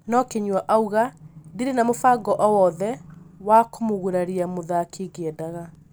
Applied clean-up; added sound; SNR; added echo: none; none; none; none.